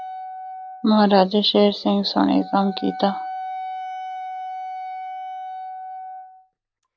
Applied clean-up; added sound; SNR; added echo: none; Wind instrument, woodwind instrument; 10 dB; none.